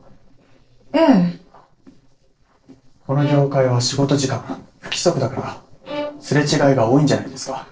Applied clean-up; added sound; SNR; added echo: neural separator model SepFormer DNS4.